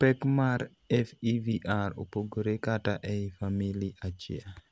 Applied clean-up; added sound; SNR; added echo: none; none; none; none.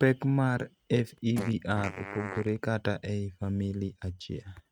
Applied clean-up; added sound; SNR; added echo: neural mask model RNNoise.